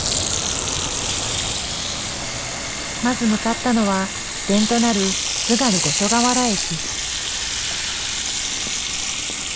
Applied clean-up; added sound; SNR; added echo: none; Sink (filling or washing) / Water tap, faucet; 0 dB; none.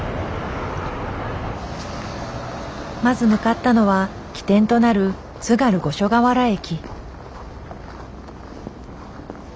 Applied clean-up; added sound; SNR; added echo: none; none; none; none.